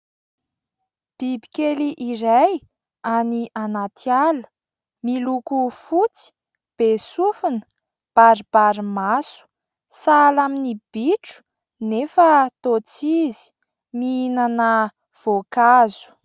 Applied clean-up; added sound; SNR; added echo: none; none; none; none.